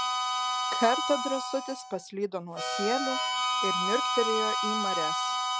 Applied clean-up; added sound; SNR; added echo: none; Harmonica; -2 dB; none.